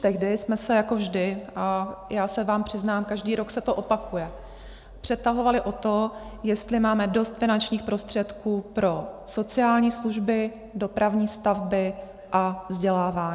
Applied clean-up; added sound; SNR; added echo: none; none; none; none.